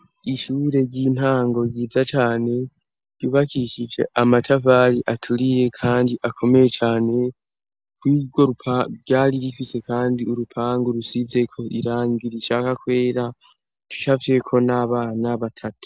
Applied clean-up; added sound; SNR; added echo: none; none; none; none.